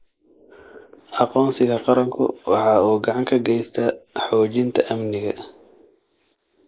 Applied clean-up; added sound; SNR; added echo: neural mask model Resemble Enhance denoiser.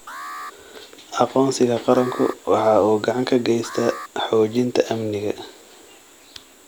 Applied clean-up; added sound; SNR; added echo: none; Alarm; 18 dB; none.